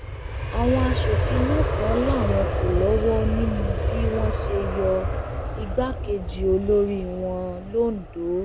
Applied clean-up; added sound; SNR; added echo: none; Aircraft; -1 dB; none.